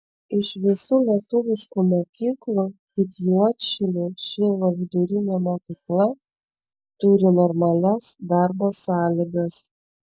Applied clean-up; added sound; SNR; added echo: neural mask model DeepFilterNet 3.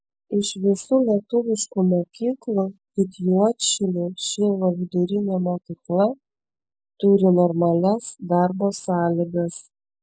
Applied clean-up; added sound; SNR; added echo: neural mask model Resemble Enhance denoiser.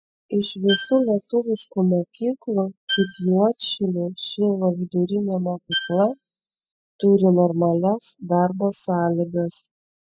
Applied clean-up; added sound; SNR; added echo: classical method spectral subtraction.